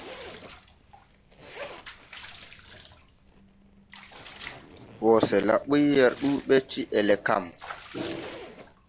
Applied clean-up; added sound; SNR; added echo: none; Bathtub (filling or washing) / Water / Liquid + Zipper (clothing); 17 dB; none.